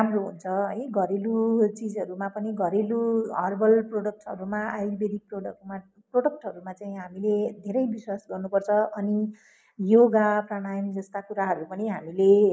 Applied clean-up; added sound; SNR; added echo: neural mask model Resemble Enhance denoiser.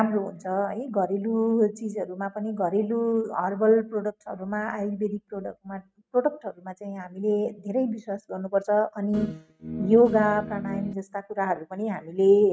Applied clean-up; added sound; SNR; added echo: neural mask model RNNoise.